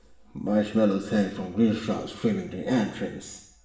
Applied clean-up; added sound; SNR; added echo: none; none; none; reverberation time 0.7 s.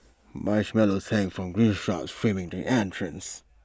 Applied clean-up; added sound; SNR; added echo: none; none; none; none.